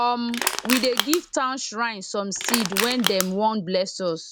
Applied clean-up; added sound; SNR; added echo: none; Crushing; 3 dB; none.